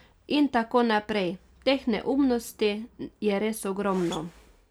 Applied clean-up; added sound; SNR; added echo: none; none; none; none.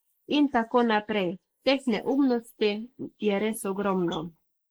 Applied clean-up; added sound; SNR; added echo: neural mask model Resemble Enhance denoiser.